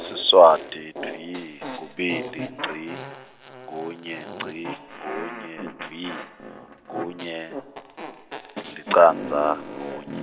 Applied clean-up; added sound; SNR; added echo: none; Fart; 11 dB; none.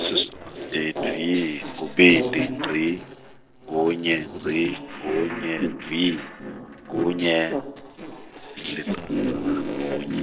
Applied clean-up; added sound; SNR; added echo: neural separator model SepFormer DNS4.